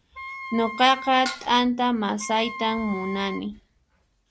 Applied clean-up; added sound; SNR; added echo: none; Wind instrument, woodwind instrument + Dishes, pots, and pans; 12 dB; none.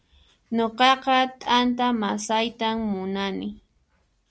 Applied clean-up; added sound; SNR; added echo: none; none; none; none.